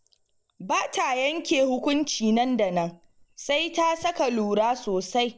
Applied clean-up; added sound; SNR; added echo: neural separator model SepFormer DNS4.